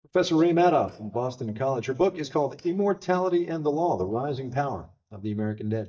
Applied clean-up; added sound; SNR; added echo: neural mask model DeepFilterNet 3.